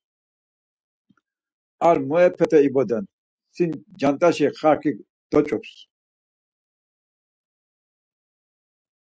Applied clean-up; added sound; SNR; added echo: none; none; none; none.